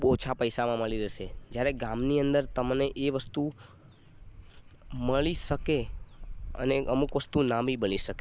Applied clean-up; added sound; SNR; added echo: none; Dog; 10 dB; none.